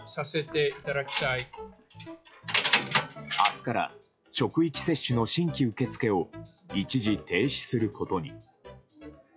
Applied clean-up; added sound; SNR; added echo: classical method log-MMSE.